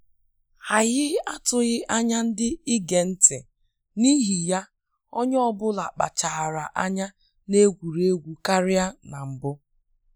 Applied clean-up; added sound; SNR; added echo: none; none; none; none.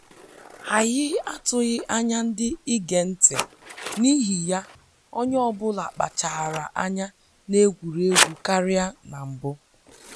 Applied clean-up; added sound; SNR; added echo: none; Scissors; 8 dB; none.